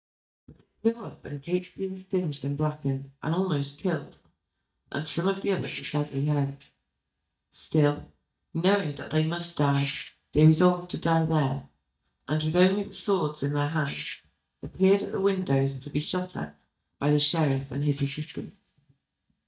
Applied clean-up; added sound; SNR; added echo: neural mask model DeepFilterNet 3.